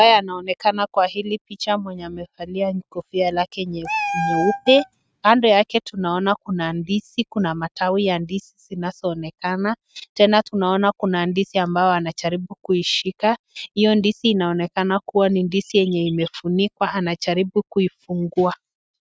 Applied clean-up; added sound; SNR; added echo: neural mask model RNNoise.